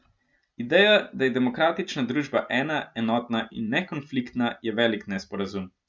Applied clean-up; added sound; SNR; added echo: none; none; none; none.